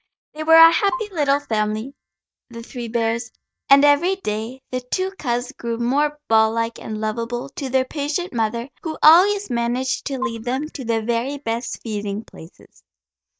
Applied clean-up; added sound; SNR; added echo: neural mask model DeepFilterNet 3.